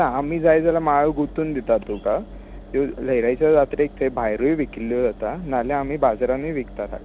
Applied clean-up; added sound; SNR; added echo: none; Engine; 17 dB; none.